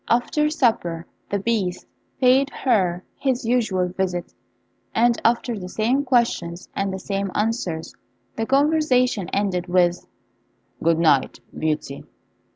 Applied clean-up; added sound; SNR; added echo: none; none; none; none.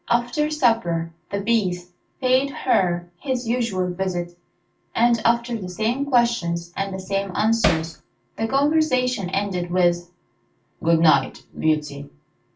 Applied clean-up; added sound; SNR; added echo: none; Hammer; 1 dB; reverberation time 0.2 s.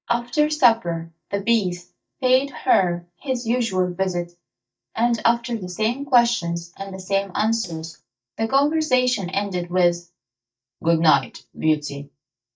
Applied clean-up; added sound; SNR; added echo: neural mask model DeepFilterNet 3.